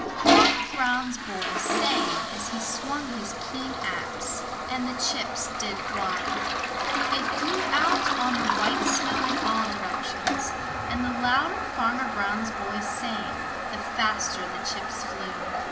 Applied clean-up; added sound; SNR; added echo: none; Toilet flush; -3 dB; reverberation time 0.9 s.